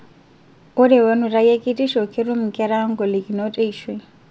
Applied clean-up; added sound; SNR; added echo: none; none; none; none.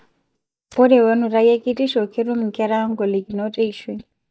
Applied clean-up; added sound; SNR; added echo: neural mask model DeepFilterNet 3.